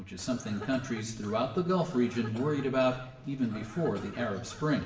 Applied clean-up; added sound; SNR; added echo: none; Cough; 17 dB; reverberation time 1.0 s.